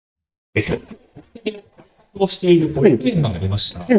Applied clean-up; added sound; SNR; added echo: neural mask model DeepFilterNet 3.